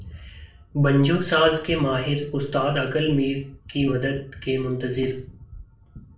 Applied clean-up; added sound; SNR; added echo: none; Gunshot, gunfire; 19 dB; reverberation time 0.4 s.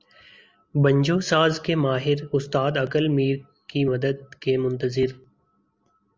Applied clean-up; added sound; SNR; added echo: none; none; none; none.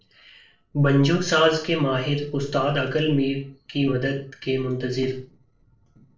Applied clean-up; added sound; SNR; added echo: neural separator model SepFormer DNS4.